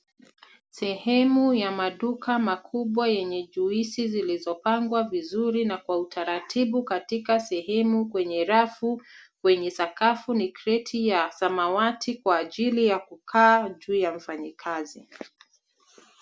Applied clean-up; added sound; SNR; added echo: none; none; none; none.